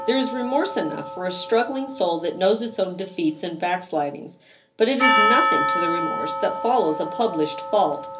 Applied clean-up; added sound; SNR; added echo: none; Percussion; 3 dB; reverberation time 0.3 s.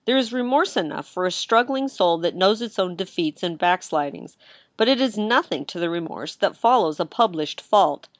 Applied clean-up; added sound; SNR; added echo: none; none; none; none.